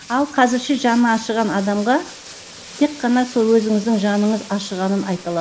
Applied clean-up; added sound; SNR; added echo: none; Bathtub (filling or washing); 19 dB; none.